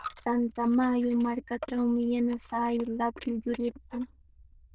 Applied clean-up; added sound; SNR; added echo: neural diffusion model UNIVERSE++.